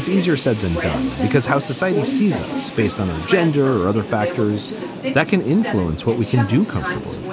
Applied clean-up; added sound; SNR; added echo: none; Subway, metro, underground; 6 dB; none.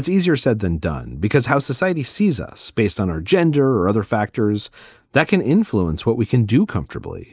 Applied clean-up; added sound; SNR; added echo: none; none; none; none.